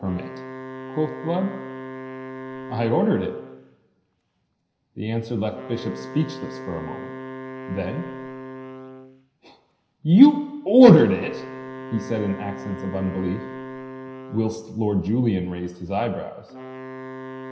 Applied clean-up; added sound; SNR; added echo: none; Wind instrument, woodwind instrument; 14 dB; reverberation time 0.9 s.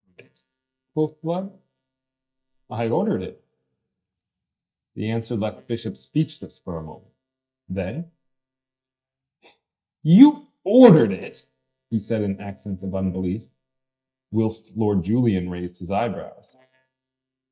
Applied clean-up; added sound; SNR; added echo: neural mask model DeepFilterNet 3.